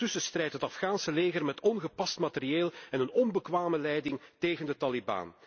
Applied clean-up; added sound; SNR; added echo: none; none; none; none.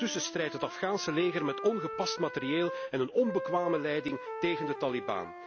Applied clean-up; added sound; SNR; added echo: none; Wind instrument, woodwind instrument; 8 dB; none.